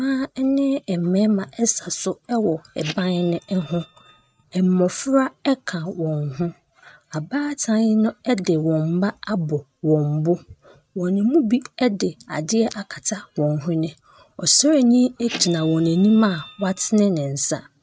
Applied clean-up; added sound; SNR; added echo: neural mask model RNNoise.